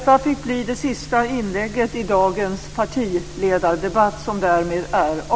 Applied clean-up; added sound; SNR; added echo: none; none; none; none.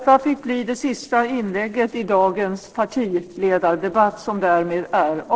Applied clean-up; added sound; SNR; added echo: neural separator model SepFormer DNS4.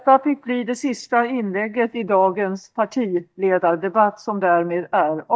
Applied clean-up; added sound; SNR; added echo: neural mask model DeepFilterNet 3.